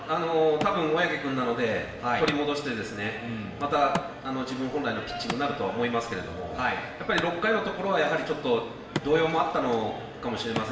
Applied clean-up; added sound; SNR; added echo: none; Wood; 14 dB; reverberation time 0.9 s.